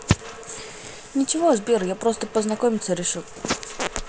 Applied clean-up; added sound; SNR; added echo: none; Rain; 15 dB; none.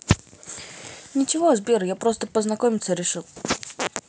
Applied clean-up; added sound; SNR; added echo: none; none; none; none.